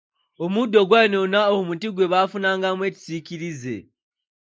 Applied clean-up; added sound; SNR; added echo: neural mask model Resemble Enhance denoiser.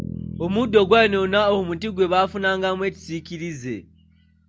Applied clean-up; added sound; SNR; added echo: none; Bass guitar; 16 dB; none.